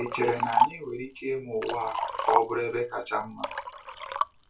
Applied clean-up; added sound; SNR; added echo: none; Liquid; -1 dB; reverberation time 0.2 s.